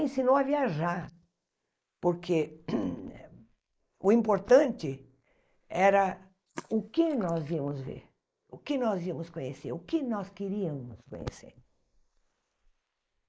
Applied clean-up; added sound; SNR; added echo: neural mask model Resemble Enhance denoiser.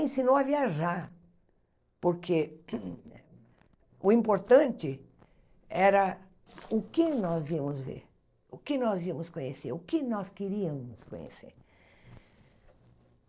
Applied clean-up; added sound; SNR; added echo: neural separator model SepFormer DNS4.